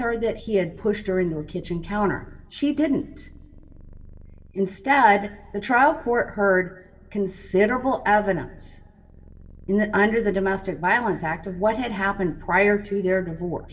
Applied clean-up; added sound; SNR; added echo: none; Purr; 20 dB; reverberation time 1.3 s.